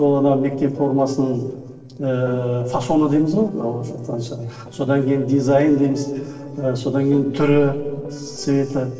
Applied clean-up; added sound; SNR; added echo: neural separator model SepFormer DNS4.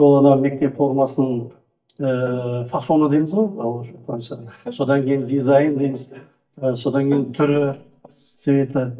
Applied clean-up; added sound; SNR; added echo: neural mask model DeepFilterNet 3.